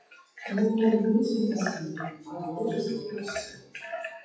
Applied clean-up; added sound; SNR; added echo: classical method WPE with log-MMSE.